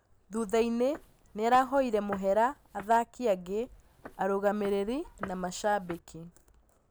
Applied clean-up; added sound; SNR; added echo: none; Walk, footsteps; 18 dB; none.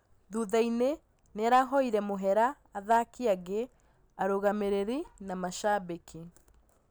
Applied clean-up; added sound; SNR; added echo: none; none; none; none.